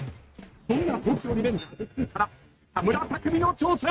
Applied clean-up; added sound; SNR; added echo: neural mask model RNNoise.